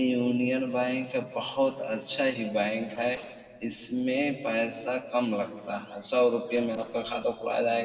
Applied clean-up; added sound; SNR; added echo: neural separator model SepFormer DNS4.